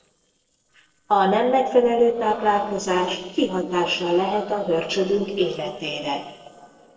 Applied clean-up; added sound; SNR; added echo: neural separator model SepFormer DNS4.